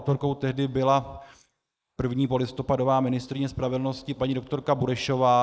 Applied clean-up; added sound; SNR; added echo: neural mask model Resemble Enhance denoiser.